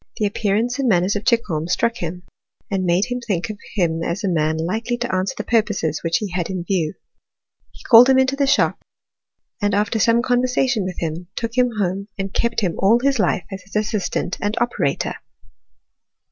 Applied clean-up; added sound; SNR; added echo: none; none; none; none.